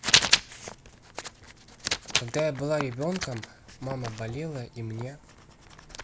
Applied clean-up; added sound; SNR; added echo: none; Writing; -3 dB; none.